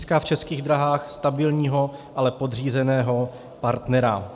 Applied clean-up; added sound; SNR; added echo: none; none; none; none.